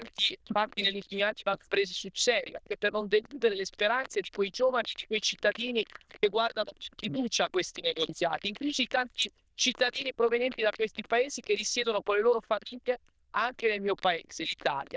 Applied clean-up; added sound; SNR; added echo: neural diffusion model UNIVERSE++.